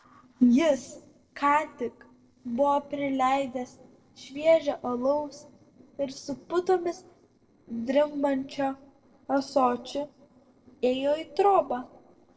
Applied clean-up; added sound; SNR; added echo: neural separator model SepFormer DNS4.